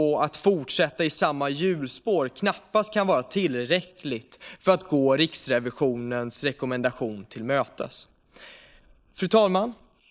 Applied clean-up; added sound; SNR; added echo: neural mask model Resemble Enhance denoiser.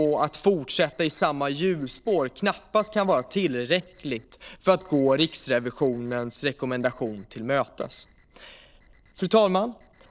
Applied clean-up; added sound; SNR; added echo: neural separator model SepFormer DNS4.